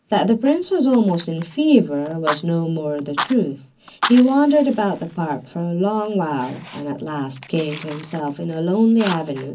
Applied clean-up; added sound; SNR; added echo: none; Fire; 14 dB; reverberation time 0.4 s.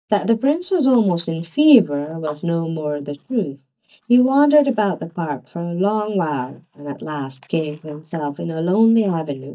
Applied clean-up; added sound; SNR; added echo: neural mask model DeepFilterNet 3.